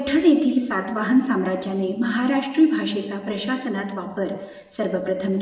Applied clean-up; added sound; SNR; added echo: none; none; none; reverberation time 0.9 s.